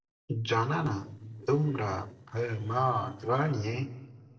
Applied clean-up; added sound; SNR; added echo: neural separator model SepFormer DNS4.